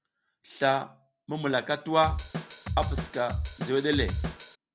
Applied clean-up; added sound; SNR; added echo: none; Drum kit; 3 dB; none.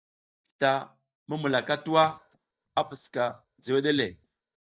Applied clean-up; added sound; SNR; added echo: neural mask model DeepFilterNet 3.